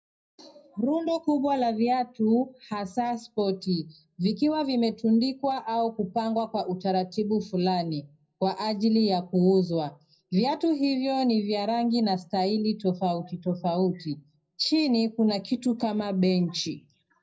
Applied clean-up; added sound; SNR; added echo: none; none; none; reverberation time 0.3 s.